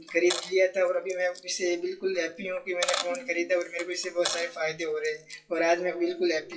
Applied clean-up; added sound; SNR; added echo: classical method WPE with log-MMSE.